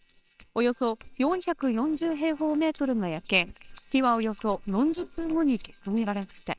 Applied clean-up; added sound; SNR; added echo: neural separator model SepFormer WHAMR!.